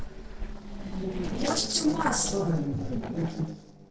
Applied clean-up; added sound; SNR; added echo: neural separator model SepFormer DNS4.